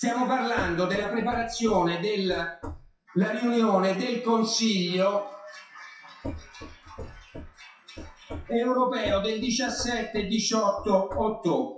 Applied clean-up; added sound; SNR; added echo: classical method WPE with log-MMSE.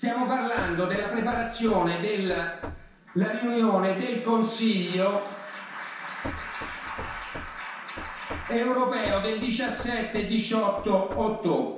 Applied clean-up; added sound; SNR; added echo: none; Knock / Wood; 14 dB; reverberation time 0.7 s.